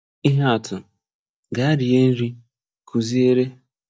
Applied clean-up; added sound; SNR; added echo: neural mask model DeepFilterNet 3.